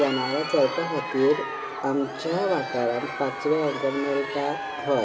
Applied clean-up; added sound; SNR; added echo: none; Crowd; 7 dB; reverberation time 0.2 s.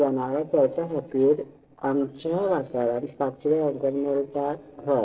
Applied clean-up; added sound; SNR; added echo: neural separator model SepFormer DNS4.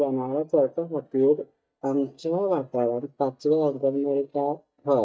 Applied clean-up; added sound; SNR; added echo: neural mask model DeepFilterNet 3.